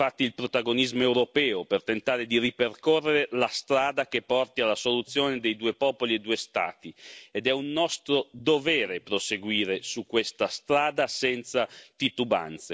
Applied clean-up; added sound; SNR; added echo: none; none; none; none.